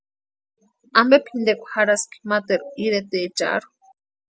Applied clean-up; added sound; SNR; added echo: none; none; none; none.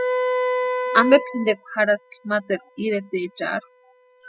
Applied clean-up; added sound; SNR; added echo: classical method spectral subtraction.